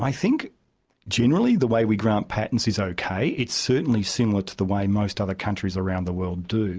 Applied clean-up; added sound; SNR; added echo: none; none; none; none.